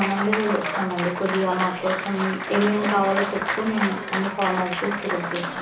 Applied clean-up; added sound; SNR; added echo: none; Applause; 3 dB; reverberation time 0.8 s.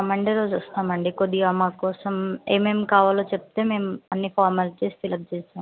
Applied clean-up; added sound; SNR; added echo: none; none; none; none.